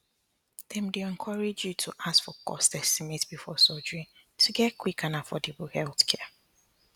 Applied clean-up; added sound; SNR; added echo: none; none; none; none.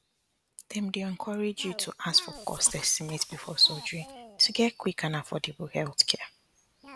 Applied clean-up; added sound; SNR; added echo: none; Cough; 19 dB; none.